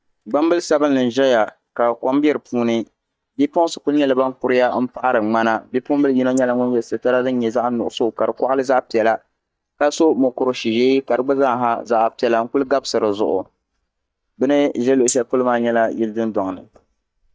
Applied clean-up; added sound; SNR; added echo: neural mask model DeepFilterNet 3.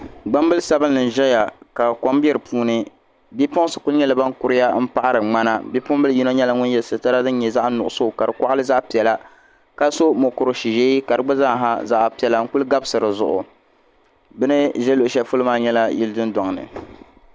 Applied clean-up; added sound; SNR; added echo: none; none; none; none.